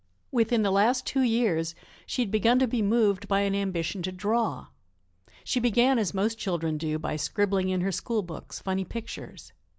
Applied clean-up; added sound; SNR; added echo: none; none; none; none.